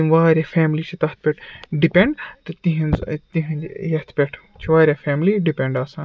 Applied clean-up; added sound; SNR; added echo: none; none; none; none.